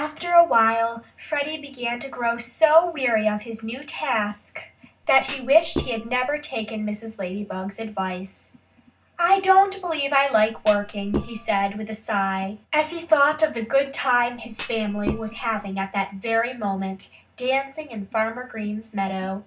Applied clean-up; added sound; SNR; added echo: none; Thump, thud; 8 dB; reverberation time 0.4 s.